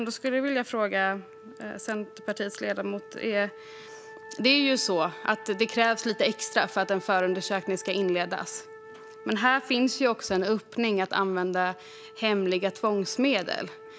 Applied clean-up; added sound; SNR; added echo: none; Wind instrument, woodwind instrument; 19 dB; none.